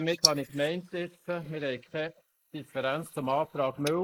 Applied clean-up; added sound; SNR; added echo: neural mask model Resemble Enhance denoiser.